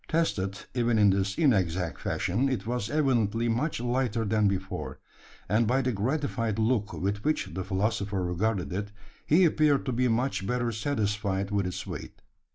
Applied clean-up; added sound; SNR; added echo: none; none; none; none.